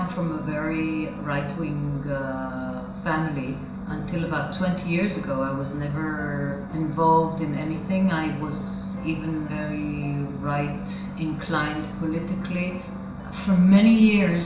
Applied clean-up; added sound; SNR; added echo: none; Piano; 19 dB; reverberation time 0.8 s.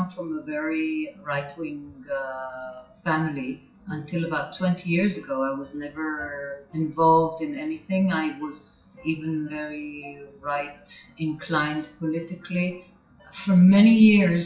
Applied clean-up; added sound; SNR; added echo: classical method WPE with log-MMSE.